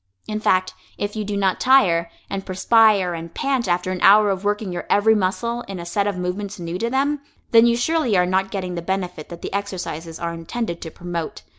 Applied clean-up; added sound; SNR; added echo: none; none; none; none.